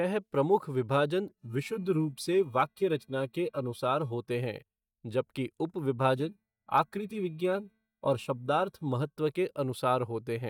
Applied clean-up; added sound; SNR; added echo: neural mask model DeepFilterNet 3.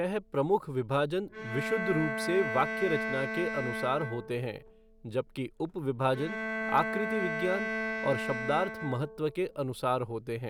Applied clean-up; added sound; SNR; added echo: none; Bowed string instrument; 5 dB; none.